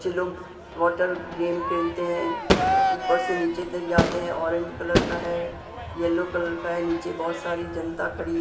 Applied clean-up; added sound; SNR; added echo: none; Crowd / Fireworks; 2 dB; reverberation time 2.6 s.